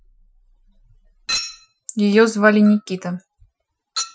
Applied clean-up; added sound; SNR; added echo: classical method Wiener filter.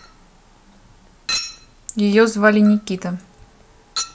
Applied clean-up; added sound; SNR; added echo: none; Chink, clink; 13 dB; none.